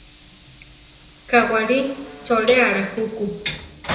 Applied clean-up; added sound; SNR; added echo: none; Train; 11 dB; reverberation time 0.8 s.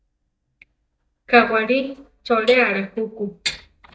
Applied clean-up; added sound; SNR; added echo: neural mask model DeepFilterNet 3.